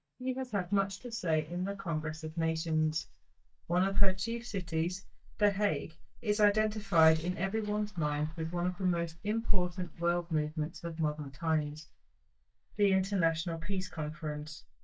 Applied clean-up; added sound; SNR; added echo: neural mask model DeepFilterNet 3.